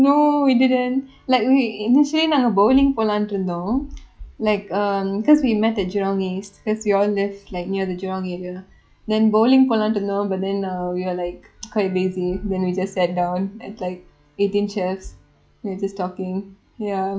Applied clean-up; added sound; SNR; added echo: classical method log-MMSE.